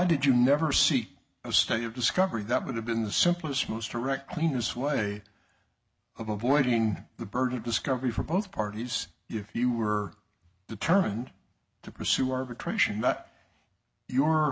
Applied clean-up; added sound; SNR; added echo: none; none; none; none.